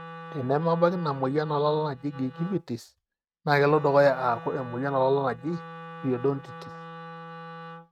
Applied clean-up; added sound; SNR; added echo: neural mask model RNNoise.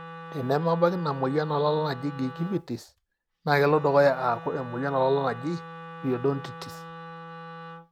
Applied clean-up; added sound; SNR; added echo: none; Wind instrument, woodwind instrument; 14 dB; none.